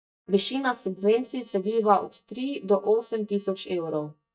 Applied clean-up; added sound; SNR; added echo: neural mask model DeepFilterNet 3.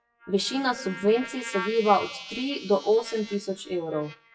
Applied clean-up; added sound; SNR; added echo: classical method WPE with log-MMSE.